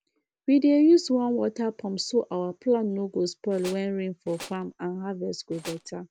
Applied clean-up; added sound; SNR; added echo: none; Tools; 18 dB; none.